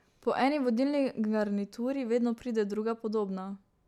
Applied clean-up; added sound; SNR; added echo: none; none; none; none.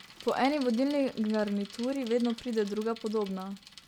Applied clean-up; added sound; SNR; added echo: none; Bicycle; 19 dB; none.